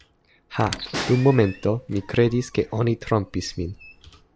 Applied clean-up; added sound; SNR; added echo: none; Squeak + Snare drum; 14 dB; none.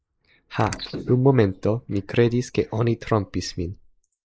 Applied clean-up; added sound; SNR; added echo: neural mask model Resemble Enhance denoiser.